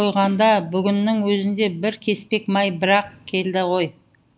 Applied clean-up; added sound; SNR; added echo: none; none; none; none.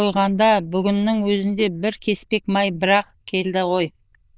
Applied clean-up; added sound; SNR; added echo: neural diffusion model UNIVERSE++.